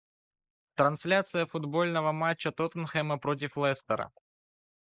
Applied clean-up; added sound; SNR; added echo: neural mask model Resemble Enhance denoiser.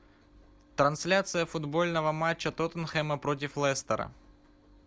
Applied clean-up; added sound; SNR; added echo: none; none; none; none.